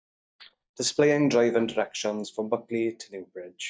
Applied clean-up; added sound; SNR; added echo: neural mask model DeepFilterNet 3.